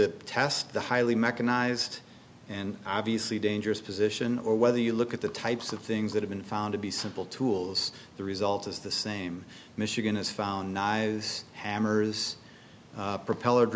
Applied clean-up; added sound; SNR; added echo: none; none; none; none.